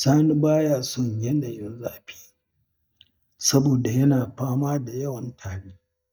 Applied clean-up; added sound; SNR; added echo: neural mask model DeepFilterNet 3.